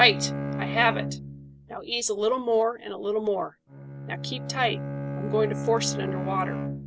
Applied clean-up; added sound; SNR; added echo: none; Bowed string instrument; 6 dB; none.